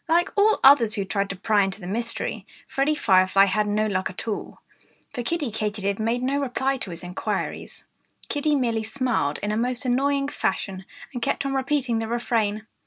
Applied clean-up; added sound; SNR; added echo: none; none; none; none.